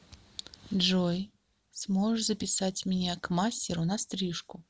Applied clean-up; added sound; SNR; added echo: none; none; none; none.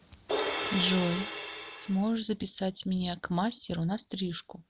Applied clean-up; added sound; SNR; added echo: none; Crash cymbal; 3 dB; none.